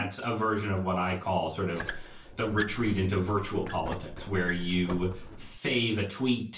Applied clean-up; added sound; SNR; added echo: none; Squeak; 9 dB; reverberation time 0.3 s.